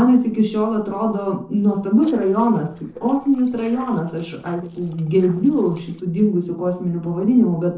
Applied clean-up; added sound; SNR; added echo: neural separator model SepFormer DNS4.